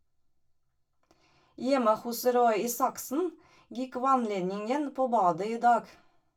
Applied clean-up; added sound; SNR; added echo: none; none; none; reverberation time 0.2 s.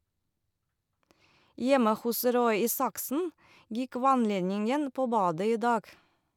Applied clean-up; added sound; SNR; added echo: none; none; none; none.